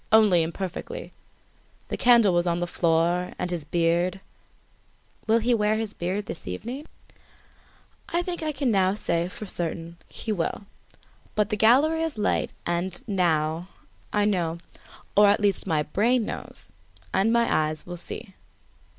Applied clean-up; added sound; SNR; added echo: none; none; none; none.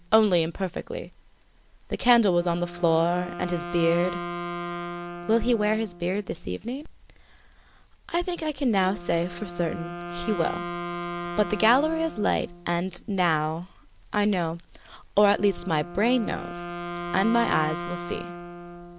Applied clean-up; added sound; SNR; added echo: none; Wind instrument, woodwind instrument; 10 dB; none.